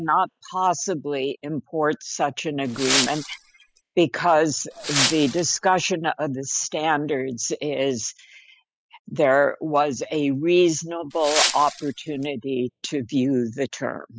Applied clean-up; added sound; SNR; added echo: classical method spectral subtraction.